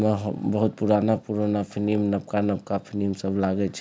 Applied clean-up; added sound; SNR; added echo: none; none; none; none.